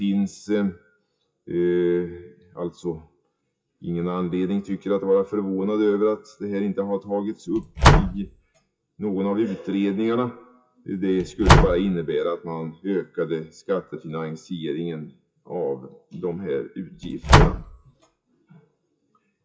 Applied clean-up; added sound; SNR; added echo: classical method WPE with log-MMSE.